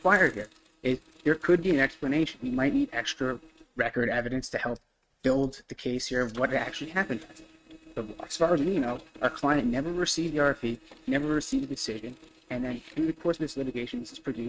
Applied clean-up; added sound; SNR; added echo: neural mask model RNNoise.